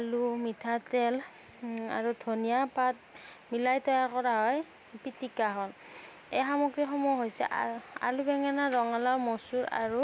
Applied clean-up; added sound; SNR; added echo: none; none; none; none.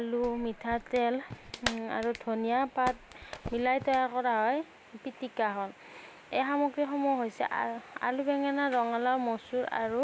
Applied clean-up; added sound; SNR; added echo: none; Clapping; 12 dB; none.